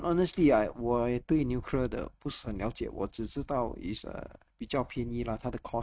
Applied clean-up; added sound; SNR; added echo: neural mask model RNNoise.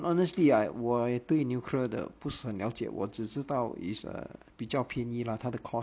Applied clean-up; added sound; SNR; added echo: none; none; none; none.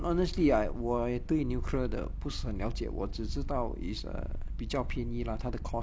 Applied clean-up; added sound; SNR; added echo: none; Purr; 2 dB; none.